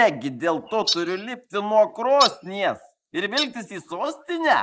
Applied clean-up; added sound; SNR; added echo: neural mask model Resemble Enhance denoiser.